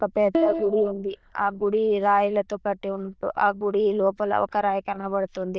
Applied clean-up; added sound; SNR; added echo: neural diffusion model UNIVERSE++.